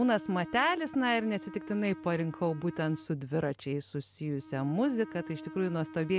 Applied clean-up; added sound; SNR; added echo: none; Bowed string instrument; 16 dB; none.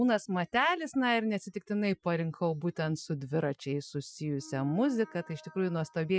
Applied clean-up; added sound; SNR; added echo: classical method Wiener filter.